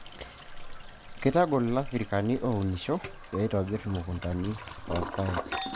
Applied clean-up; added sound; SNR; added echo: none; Toilet flush + Chink, clink; 9 dB; none.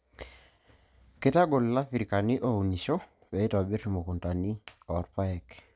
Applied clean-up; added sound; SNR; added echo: none; none; none; none.